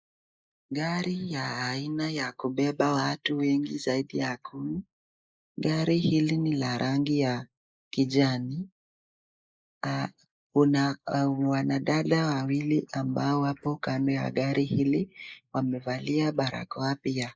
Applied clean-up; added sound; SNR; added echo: neural mask model Resemble Enhance denoiser.